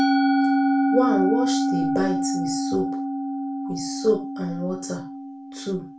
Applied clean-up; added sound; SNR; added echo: none; Musical instrument; -5 dB; reverberation time 0.3 s.